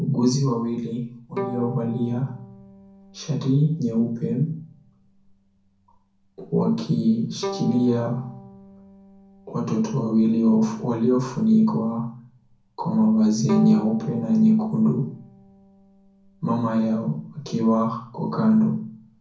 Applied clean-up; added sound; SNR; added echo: none; Bowed string instrument; 17 dB; reverberation time 0.6 s.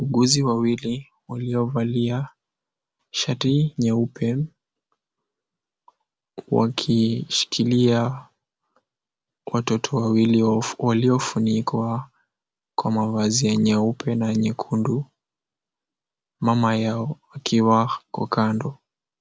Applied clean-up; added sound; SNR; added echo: none; none; none; none.